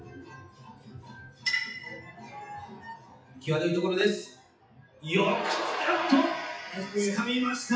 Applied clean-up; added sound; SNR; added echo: classical method WPE with log-MMSE.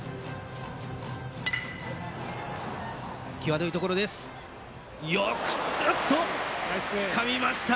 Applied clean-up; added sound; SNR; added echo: none; none; none; none.